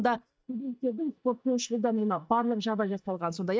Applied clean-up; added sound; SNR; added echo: neural mask model DeepFilterNet 3.